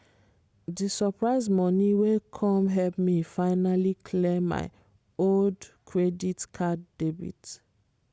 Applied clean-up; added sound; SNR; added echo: none; none; none; none.